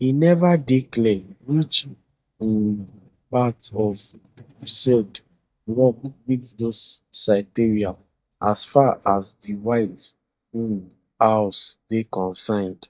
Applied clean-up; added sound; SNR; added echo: neural mask model DeepFilterNet 3.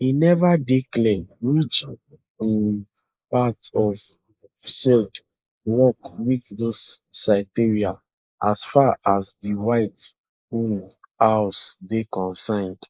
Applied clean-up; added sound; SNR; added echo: neural mask model Resemble Enhance denoiser.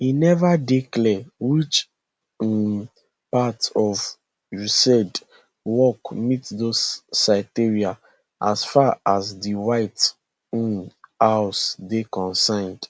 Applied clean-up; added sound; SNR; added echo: none; none; none; none.